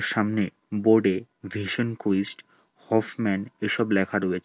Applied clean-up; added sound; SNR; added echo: none; none; none; none.